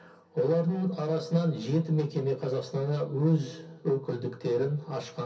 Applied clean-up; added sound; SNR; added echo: none; none; none; reverberation time 0.3 s.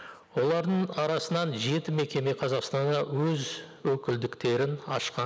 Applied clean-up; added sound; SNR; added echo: none; none; none; none.